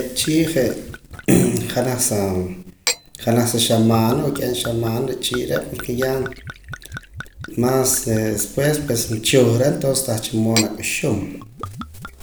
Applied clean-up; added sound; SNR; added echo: none; Gurgling / Chink, clink / Liquid; 14 dB; none.